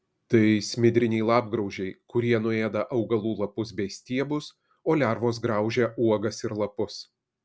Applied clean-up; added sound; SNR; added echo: none; none; none; none.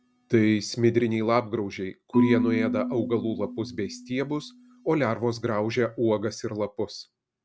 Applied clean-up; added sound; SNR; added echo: none; Marimba, xylophone / Wood; 7 dB; none.